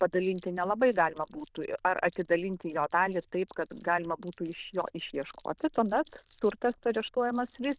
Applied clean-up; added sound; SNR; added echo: neural diffusion model UNIVERSE++.